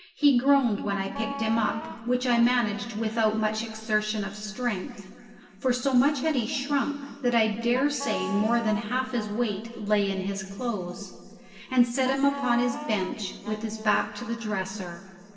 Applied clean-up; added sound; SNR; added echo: none; Wind instrument, woodwind instrument; 11 dB; reverberation time 2.5 s.